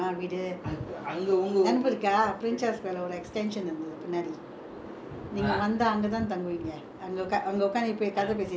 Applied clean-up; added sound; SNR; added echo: none; none; none; none.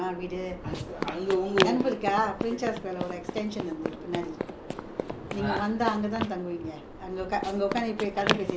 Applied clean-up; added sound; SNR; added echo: none; Run; 5 dB; none.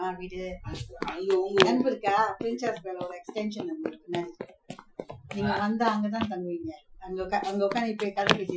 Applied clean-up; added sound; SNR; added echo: classical method Wiener filter.